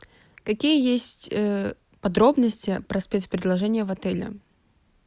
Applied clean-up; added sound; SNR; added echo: none; none; none; none.